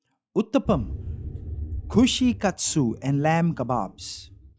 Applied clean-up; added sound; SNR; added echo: classical method log-MMSE.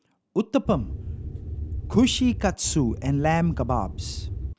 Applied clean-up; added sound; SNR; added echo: none; Wind; 7 dB; none.